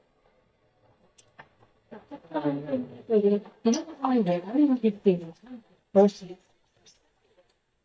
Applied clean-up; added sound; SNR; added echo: neural mask model DeepFilterNet 3.